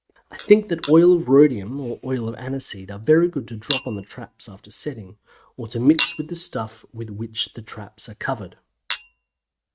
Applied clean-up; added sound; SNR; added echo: neural mask model RNNoise.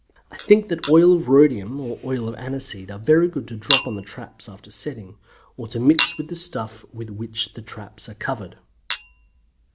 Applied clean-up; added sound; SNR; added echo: none; Chink, clink; 11 dB; none.